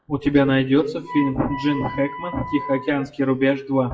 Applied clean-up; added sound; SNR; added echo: classical method WPE with log-MMSE.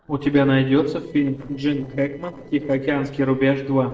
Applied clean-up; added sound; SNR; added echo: neural separator model SepFormer DNS4.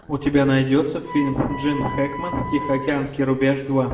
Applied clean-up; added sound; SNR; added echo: none; Wind instrument, woodwind instrument; 13 dB; reverberation time 1.3 s.